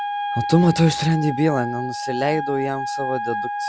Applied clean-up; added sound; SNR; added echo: none; Wind instrument, woodwind instrument; 5 dB; none.